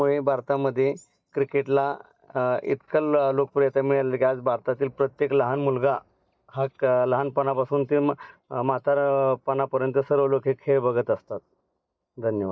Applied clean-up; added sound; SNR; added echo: neural mask model DeepFilterNet 3.